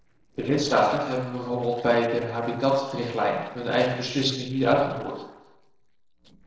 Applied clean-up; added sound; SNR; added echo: neural separator model SepFormer DNS4.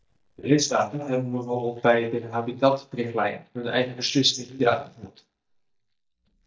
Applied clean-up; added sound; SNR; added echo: neural mask model DeepFilterNet 3.